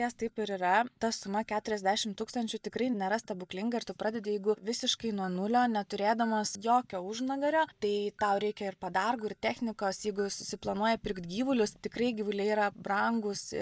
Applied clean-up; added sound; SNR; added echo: neural mask model DeepFilterNet 3.